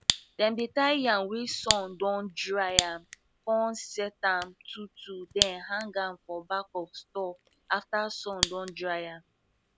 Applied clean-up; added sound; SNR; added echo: none; Fire; 2 dB; none.